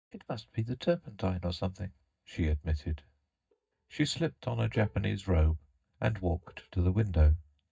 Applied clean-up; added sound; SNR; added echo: neural mask model DeepFilterNet 3.